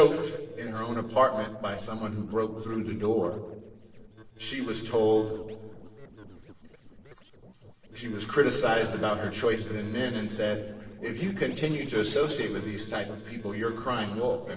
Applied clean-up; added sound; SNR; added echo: neural separator model SepFormer DNS4.